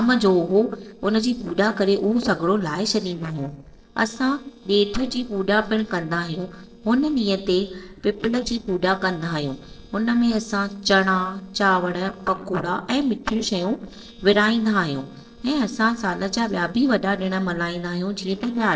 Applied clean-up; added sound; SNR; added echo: neural separator model SepFormer DNS4.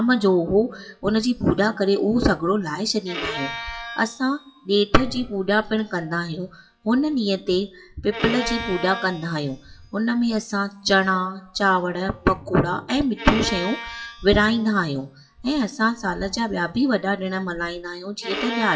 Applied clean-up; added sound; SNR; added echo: classical method WPE with log-MMSE.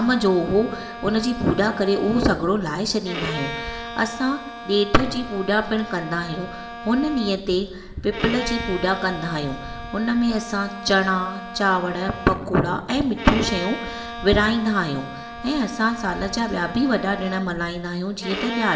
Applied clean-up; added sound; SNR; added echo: none; Bowed string instrument; 11 dB; reverberation time 1.1 s.